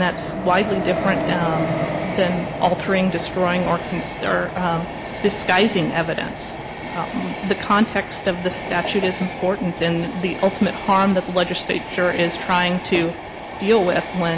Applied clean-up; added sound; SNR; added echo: none; Train; 7 dB; none.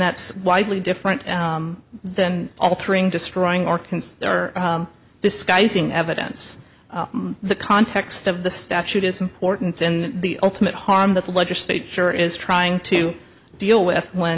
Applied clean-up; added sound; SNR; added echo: none; none; none; none.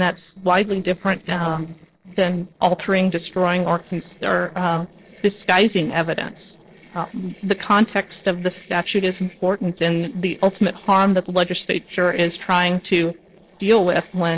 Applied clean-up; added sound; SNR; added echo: neural separator model SepFormer DNS4.